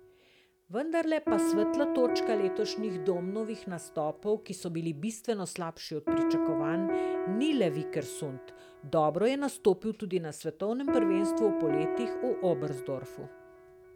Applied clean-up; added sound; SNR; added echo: none; Piano; 2 dB; none.